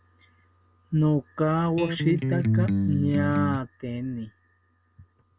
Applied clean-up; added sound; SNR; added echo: none; Electric guitar; -2 dB; none.